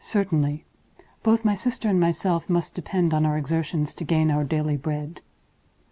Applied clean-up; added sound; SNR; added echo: none; none; none; none.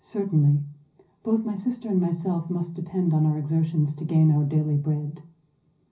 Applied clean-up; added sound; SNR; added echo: none; none; none; reverberation time 0.5 s.